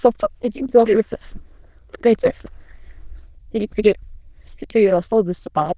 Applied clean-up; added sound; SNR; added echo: neural diffusion model UNIVERSE++.